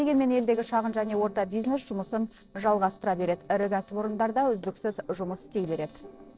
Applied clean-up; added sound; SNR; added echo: neural separator model SepFormer DNS4.